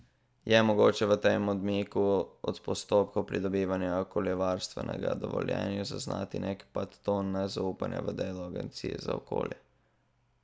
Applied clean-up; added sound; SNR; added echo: none; none; none; none.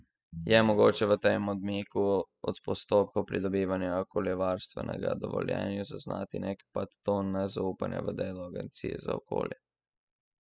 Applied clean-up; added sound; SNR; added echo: classical method spectral subtraction.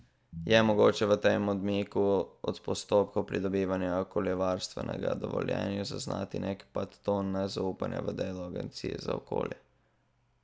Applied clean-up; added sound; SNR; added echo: none; Piano; 17 dB; none.